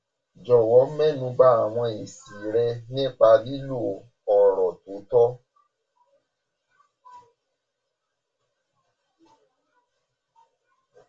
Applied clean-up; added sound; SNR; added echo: none; none; none; reverberation time 0.2 s.